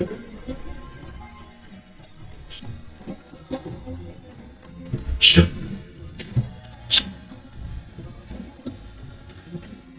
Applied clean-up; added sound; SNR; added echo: neural mask model DeepFilterNet 3.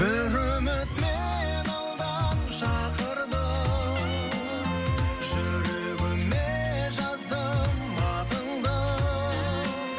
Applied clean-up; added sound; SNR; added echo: none; none; none; none.